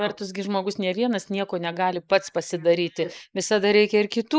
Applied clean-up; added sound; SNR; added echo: neural mask model Resemble Enhance denoiser.